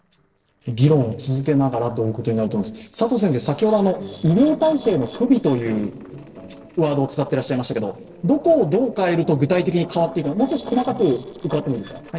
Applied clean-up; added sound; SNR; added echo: neural separator model SepFormer DNS4.